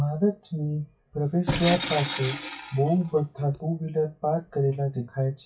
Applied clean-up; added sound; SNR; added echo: classical method WPE with log-MMSE.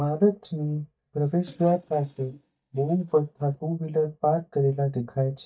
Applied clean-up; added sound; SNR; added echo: neural mask model DeepFilterNet 3.